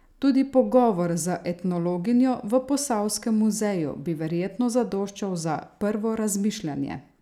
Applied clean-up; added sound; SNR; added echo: none; none; none; none.